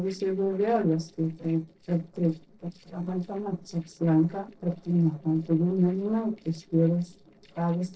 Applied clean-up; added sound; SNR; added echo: neural separator model SepFormer DNS4.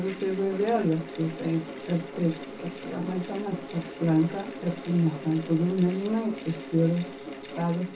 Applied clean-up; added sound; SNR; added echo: none; Mechanical fan; 11 dB; reverberation time 0.3 s.